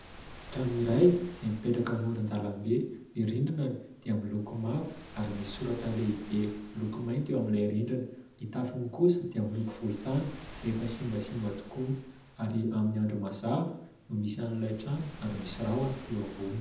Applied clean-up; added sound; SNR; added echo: none; Waves, surf; 18 dB; reverberation time 0.8 s.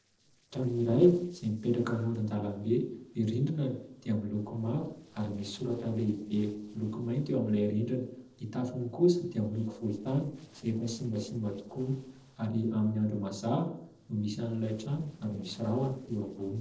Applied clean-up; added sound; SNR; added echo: neural separator model SepFormer DNS4.